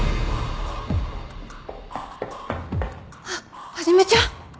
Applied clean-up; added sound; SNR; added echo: none; none; none; none.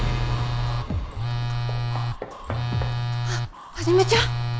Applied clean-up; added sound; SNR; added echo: none; Telephone; -1 dB; none.